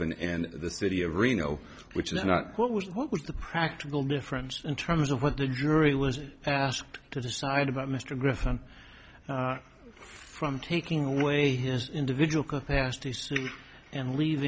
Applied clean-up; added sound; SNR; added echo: none; none; none; none.